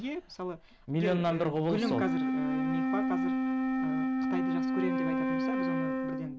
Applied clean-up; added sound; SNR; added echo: none; Wind instrument, woodwind instrument; -3 dB; none.